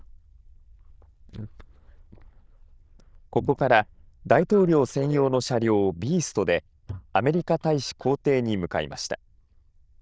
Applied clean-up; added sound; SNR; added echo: neural diffusion model UNIVERSE++.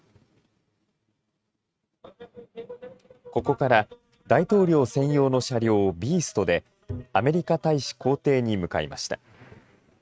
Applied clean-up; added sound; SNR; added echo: neural mask model RNNoise.